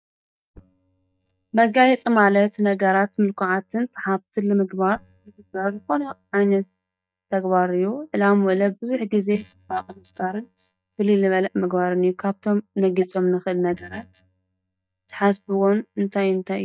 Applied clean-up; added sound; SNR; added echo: neural mask model DeepFilterNet 3.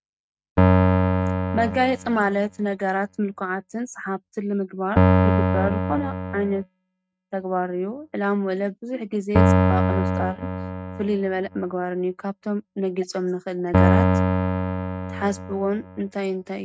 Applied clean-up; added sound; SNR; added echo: neural mask model RNNoise.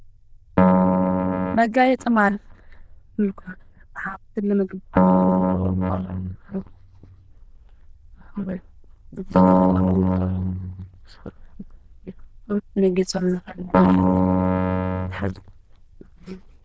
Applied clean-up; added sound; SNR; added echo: neural diffusion model UNIVERSE++.